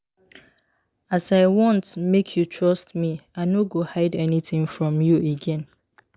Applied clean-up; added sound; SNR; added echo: none; none; none; none.